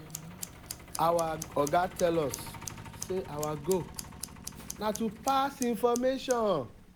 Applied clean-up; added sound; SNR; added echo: none; Scissors + Truck; 12 dB; none.